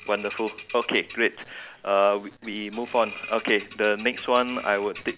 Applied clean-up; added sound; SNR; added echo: none; Bird vocalization, bird call, bird song; 17 dB; none.